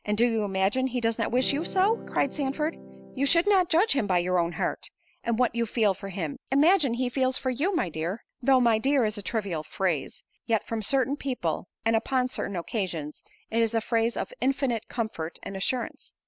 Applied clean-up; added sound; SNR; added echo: none; Electric guitar / Strum; 14 dB; none.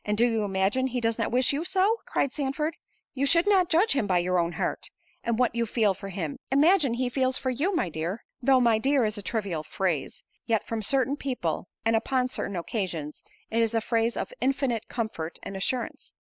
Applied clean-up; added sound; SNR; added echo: neural mask model Resemble Enhance denoiser.